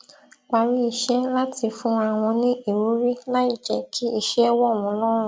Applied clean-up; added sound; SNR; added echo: none; none; none; none.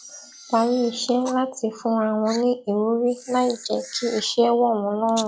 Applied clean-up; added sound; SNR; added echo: classical method log-MMSE.